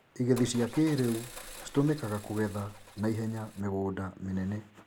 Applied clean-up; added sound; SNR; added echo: none; Car; 15 dB; none.